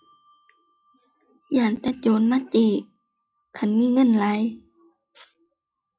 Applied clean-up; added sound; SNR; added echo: classical method log-MMSE.